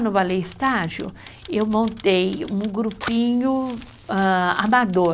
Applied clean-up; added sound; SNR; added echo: none; Fire + Typewriter; 19 dB; none.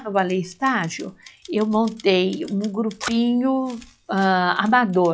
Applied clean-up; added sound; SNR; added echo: classical method log-MMSE.